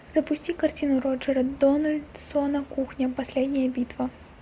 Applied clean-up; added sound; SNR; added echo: none; none; none; none.